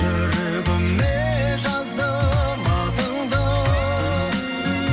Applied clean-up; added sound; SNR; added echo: none; none; none; none.